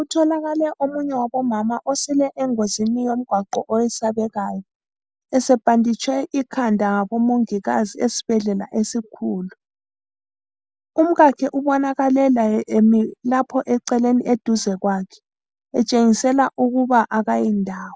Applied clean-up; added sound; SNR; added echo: none; none; none; none.